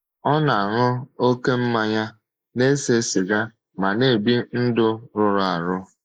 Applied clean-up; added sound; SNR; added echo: neural mask model Resemble Enhance denoiser.